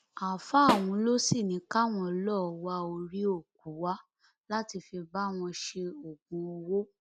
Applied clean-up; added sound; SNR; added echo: none; Snare drum; 3 dB; none.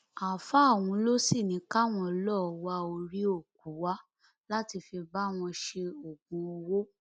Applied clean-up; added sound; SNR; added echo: none; none; none; none.